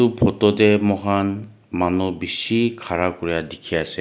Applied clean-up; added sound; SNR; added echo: none; none; none; none.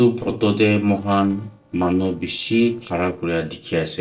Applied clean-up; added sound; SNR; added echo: neural separator model SepFormer DNS4.